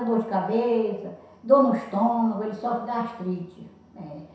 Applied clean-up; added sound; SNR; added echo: none; none; none; reverberation time 0.7 s.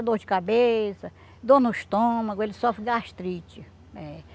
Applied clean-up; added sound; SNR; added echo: none; none; none; none.